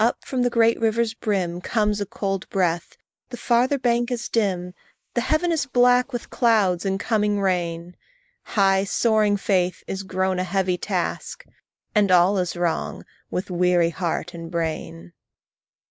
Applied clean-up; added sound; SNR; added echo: neural mask model Resemble Enhance denoiser.